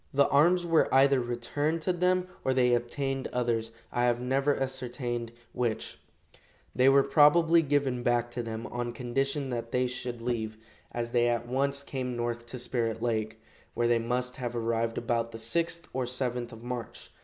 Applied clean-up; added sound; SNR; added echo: none; none; none; none.